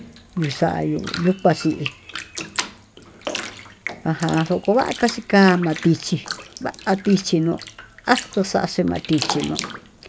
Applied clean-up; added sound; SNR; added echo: none; Bathtub (filling or washing); 12 dB; none.